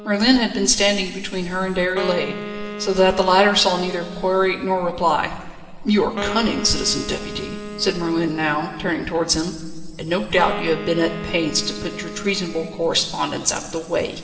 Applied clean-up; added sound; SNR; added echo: none; Wind instrument, woodwind instrument; 12 dB; reverberation time 2.8 s.